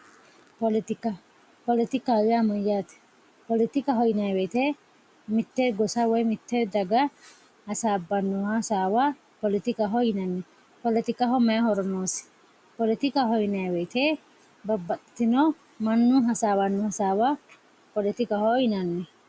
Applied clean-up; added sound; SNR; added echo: none; none; none; none.